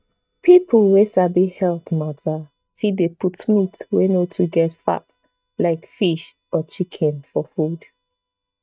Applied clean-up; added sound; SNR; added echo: neural mask model DeepFilterNet 3.